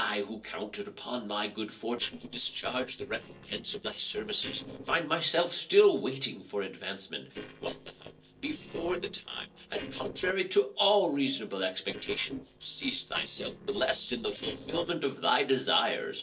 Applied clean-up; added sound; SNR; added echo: neural separator model SepFormer DNS4.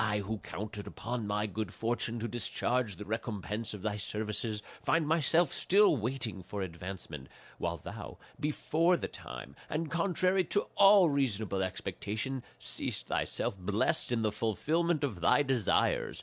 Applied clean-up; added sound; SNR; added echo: none; none; none; none.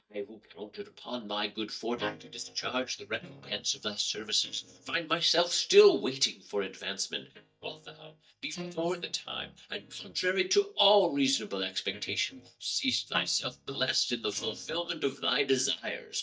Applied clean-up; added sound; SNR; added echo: neural mask model DeepFilterNet 3.